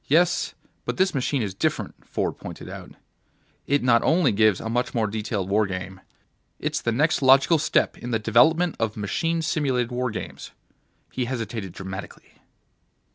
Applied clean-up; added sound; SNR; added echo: none; none; none; none.